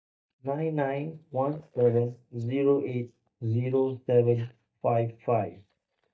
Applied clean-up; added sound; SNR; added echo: neural mask model DeepFilterNet 3.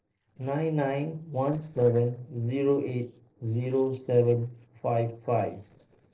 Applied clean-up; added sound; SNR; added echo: neural separator model SepFormer DNS4.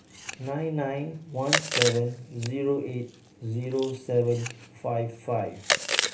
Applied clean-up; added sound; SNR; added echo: none; Chewing, mastication; 4 dB; reverberation time 0.3 s.